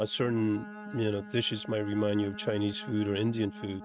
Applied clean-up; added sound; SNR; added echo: neural mask model RNNoise.